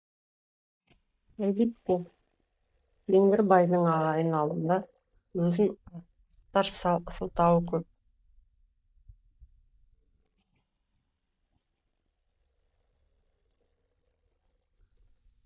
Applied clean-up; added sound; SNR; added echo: neural mask model DeepFilterNet 3.